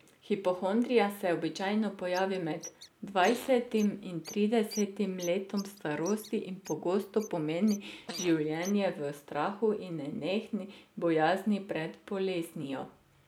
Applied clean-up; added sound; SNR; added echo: none; Bird + Fart; 17 dB; none.